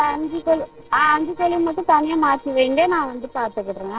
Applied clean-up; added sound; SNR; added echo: neural separator model SepFormer DNS4.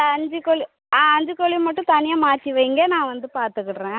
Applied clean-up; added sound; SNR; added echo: none; none; none; none.